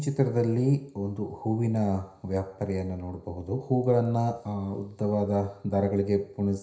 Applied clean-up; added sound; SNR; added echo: none; none; none; reverberation time 0.5 s.